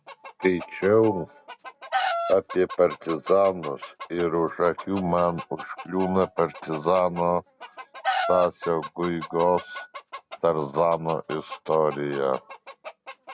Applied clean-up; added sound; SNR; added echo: none; Chicken, rooster; 10 dB; none.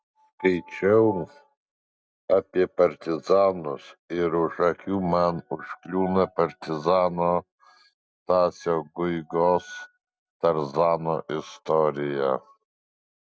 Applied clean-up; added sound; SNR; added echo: none; none; none; none.